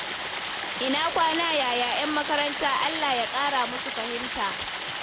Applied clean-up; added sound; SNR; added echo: none; Stream; 3 dB; none.